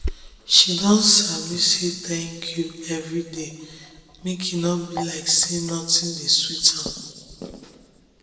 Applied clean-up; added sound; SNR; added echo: none; Sink (filling or washing); 16 dB; reverberation time 1.4 s.